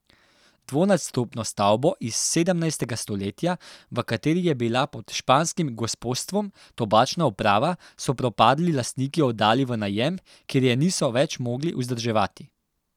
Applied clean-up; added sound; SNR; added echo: none; none; none; none.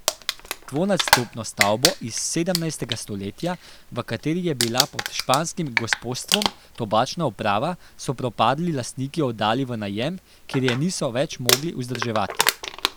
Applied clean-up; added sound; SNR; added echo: none; Crumpling, crinkling; 3 dB; none.